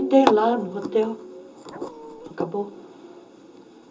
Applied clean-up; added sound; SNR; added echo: none; Dog; 18 dB; reverberation time 0.2 s.